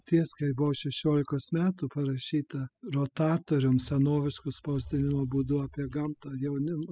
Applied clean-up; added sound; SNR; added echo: classical method spectral subtraction.